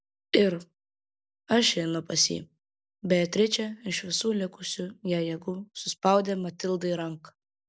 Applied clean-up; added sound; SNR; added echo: none; none; none; none.